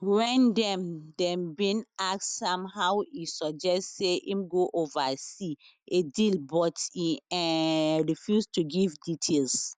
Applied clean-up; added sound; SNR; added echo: none; none; none; none.